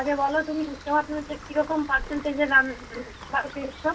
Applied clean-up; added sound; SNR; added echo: none; Rain; 15 dB; reverberation time 0.2 s.